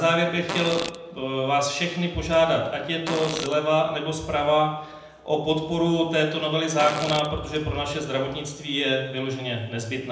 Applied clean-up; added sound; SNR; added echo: none; Fart; 9 dB; reverberation time 0.8 s.